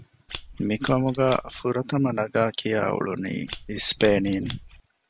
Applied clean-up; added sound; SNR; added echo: none; Scissors; 6 dB; none.